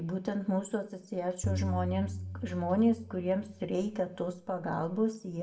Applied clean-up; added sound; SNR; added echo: none; Tabla; 6 dB; reverberation time 0.3 s.